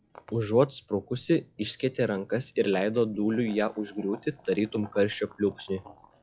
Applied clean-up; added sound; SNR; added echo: classical method log-MMSE.